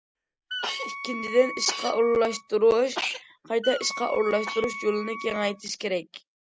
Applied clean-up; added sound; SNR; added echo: none; Wind instrument, woodwind instrument; 10 dB; none.